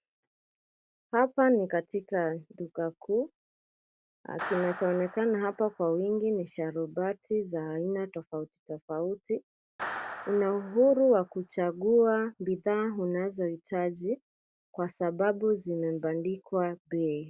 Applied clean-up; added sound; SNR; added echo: none; Clapping; 14 dB; none.